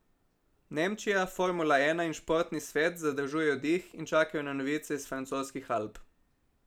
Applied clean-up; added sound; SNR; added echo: none; none; none; none.